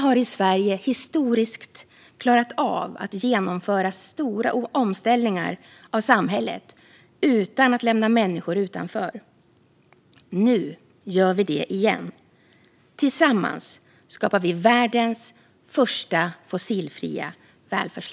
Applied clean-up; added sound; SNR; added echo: none; none; none; none.